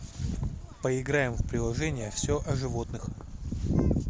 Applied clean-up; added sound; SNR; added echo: none; none; none; none.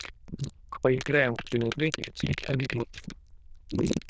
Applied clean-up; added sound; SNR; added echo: neural diffusion model UNIVERSE++.